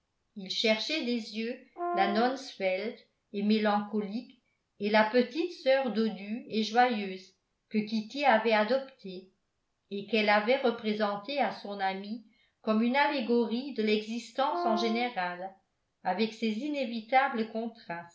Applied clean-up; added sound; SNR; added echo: none; Brass instrument; 6 dB; none.